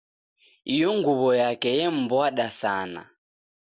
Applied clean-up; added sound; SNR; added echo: none; none; none; none.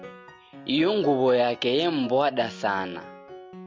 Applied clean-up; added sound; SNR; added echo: none; Piano; 17 dB; none.